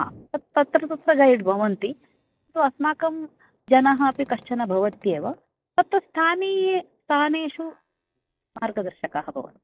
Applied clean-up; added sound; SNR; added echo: neural mask model DeepFilterNet 3.